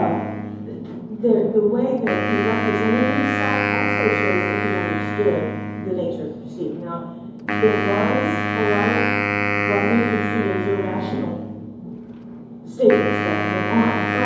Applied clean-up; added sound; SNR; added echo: none; Wind instrument, woodwind instrument; 2 dB; reverberation time 0.8 s.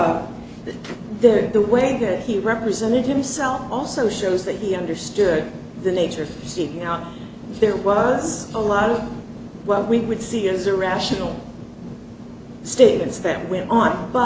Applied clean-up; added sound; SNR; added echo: none; none; none; none.